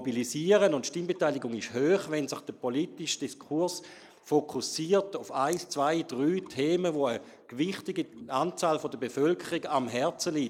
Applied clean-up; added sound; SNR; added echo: neural mask model Resemble Enhance denoiser.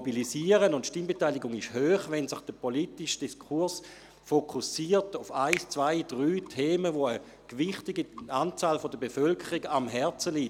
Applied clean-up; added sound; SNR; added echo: none; Finger snapping; 12 dB; none.